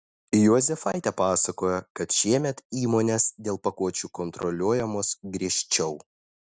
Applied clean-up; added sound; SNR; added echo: none; none; none; none.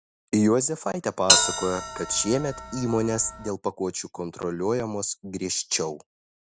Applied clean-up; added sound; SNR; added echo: none; Bell; 0 dB; none.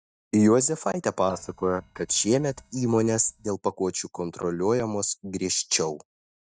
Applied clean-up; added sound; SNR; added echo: neural mask model DeepFilterNet 3.